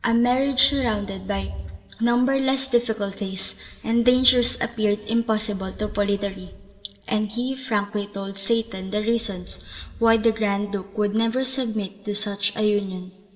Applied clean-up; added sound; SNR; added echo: none; Thunder; 18 dB; reverberation time 2.1 s.